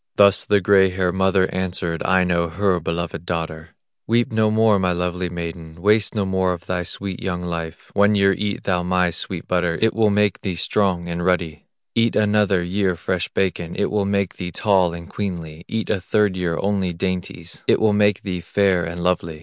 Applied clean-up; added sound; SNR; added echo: none; none; none; none.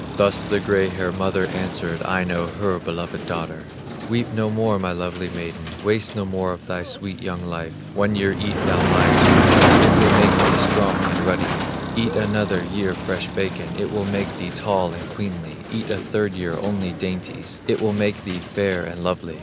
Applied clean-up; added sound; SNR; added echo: none; Motor vehicle (road); -1 dB; none.